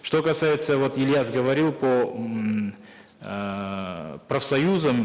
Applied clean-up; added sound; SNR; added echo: none; none; none; none.